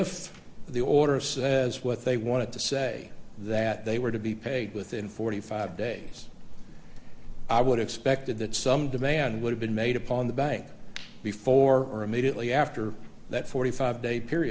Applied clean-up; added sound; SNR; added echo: none; none; none; none.